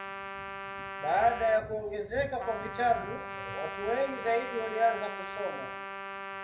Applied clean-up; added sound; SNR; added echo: none; Trumpet; 8 dB; reverberation time 0.6 s.